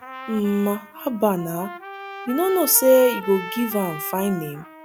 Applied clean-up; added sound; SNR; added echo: none; Trumpet; 13 dB; none.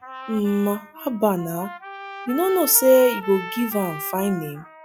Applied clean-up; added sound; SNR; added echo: classical method log-MMSE.